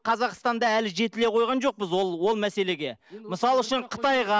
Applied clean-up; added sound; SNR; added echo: none; none; none; none.